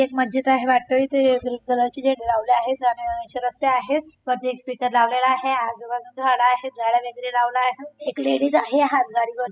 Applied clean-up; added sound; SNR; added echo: classical method spectral subtraction.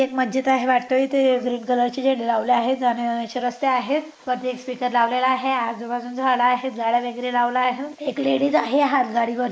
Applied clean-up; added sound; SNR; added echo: neural mask model Resemble Enhance denoiser.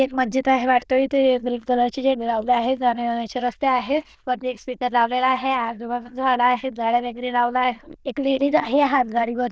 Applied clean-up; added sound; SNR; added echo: neural diffusion model UNIVERSE++.